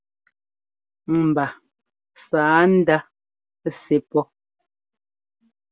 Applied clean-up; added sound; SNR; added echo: none; none; none; none.